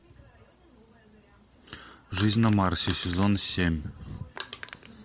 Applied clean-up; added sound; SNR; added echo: none; Crushing; 13 dB; none.